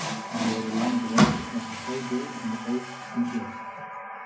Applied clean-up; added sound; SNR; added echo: none; Water tap, faucet; 0 dB; reverberation time 0.4 s.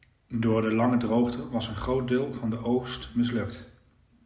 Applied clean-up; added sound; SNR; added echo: none; none; none; none.